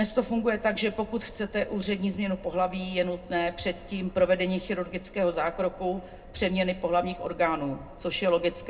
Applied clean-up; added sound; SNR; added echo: none; Subway, metro, underground; 20 dB; reverberation time 0.2 s.